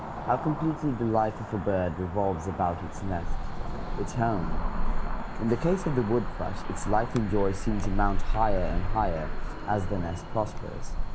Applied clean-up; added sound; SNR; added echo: none; Cricket / Motor vehicle (road); 0 dB; none.